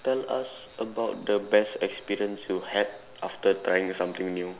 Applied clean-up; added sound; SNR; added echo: none; none; none; none.